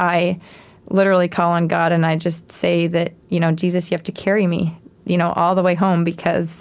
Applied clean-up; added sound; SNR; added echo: none; none; none; none.